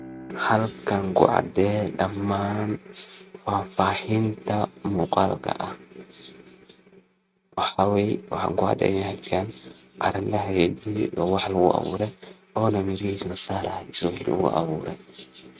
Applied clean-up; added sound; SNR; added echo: neural mask model RNNoise.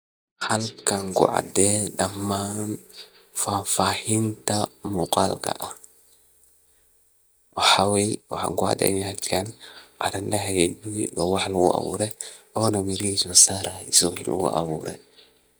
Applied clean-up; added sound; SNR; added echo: neural mask model DeepFilterNet 3.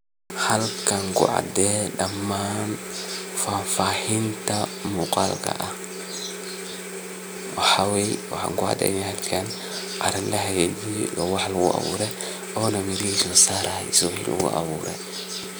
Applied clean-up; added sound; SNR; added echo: none; none; none; none.